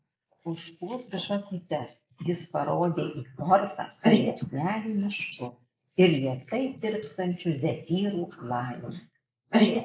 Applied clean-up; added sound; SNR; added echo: neural mask model Resemble Enhance denoiser.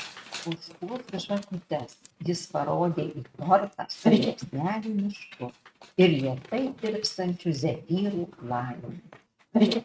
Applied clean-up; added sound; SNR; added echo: neural mask model RNNoise.